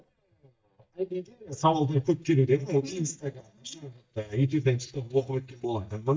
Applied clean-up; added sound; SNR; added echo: neural mask model DeepFilterNet 3.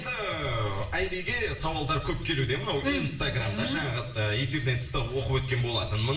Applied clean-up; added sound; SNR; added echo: none; Boom; 15 dB; reverberation time 0.7 s.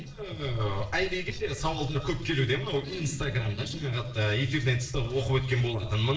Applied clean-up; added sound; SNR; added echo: neural separator model SepFormer DNS4.